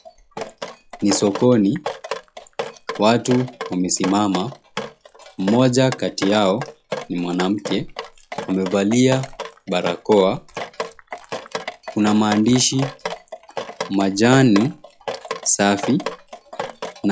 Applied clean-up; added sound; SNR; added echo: classical method log-MMSE.